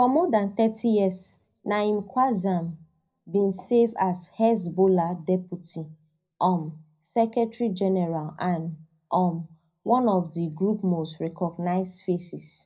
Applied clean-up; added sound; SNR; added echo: none; none; none; reverberation time 0.4 s.